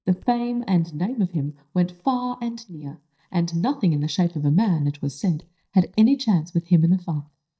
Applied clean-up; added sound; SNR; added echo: neural mask model DeepFilterNet 3.